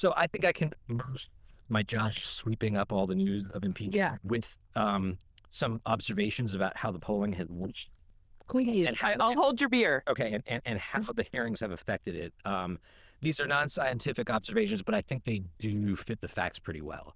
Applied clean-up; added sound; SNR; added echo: neural diffusion model UNIVERSE++.